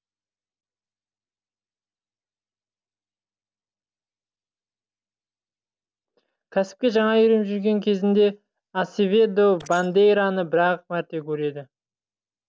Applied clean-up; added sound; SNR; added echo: neural separator model SepFormer DNS4.